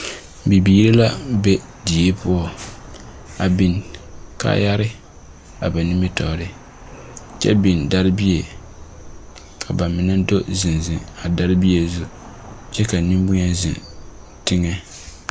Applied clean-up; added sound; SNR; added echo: none; Traffic noise, roadway noise; 19 dB; none.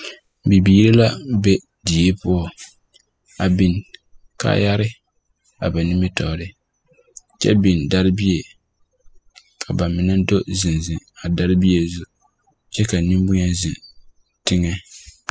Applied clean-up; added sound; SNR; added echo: classical method spectral subtraction.